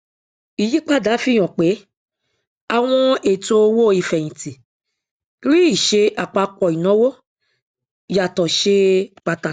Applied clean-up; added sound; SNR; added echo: none; none; none; none.